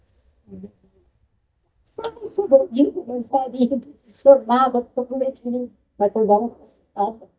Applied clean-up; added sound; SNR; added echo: neural mask model DeepFilterNet 3.